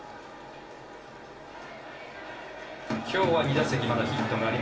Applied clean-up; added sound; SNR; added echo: none; none; none; reverberation time 2.8 s.